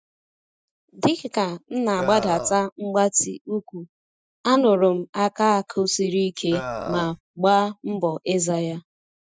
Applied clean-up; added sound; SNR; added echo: classical method Wiener filter.